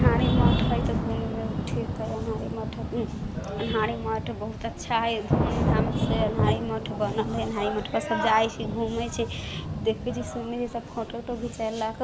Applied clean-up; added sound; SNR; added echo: none; Thunder / Rain; -1 dB; none.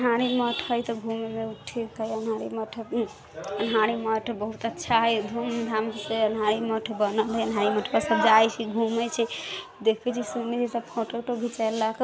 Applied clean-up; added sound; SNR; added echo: none; none; none; none.